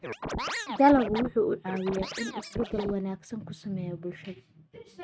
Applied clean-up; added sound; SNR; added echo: neural mask model RNNoise.